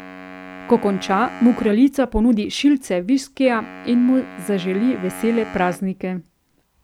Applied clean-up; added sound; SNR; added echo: none; Wind instrument, woodwind instrument; 18 dB; none.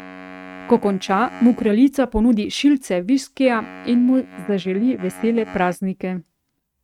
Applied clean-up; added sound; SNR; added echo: neural mask model RNNoise.